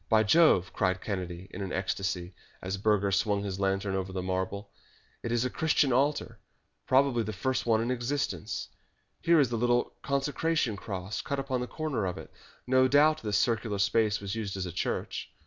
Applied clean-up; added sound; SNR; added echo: none; none; none; none.